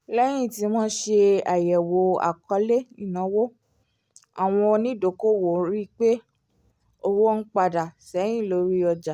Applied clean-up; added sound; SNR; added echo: none; none; none; none.